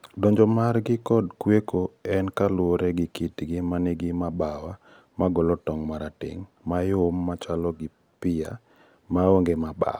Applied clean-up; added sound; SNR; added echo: none; none; none; none.